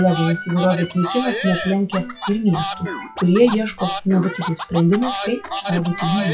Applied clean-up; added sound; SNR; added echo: classical method WPE with log-MMSE.